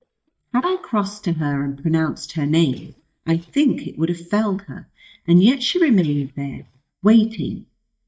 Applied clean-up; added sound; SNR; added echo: neural mask model DeepFilterNet 3.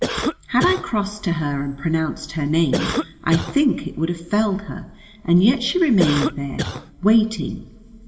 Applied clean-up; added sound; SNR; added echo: none; Cough; 5 dB; reverberation time 1.6 s.